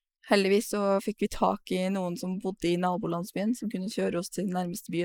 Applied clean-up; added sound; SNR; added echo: neural mask model Resemble Enhance denoiser.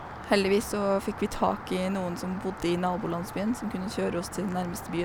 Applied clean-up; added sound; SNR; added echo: none; Rain; 11 dB; none.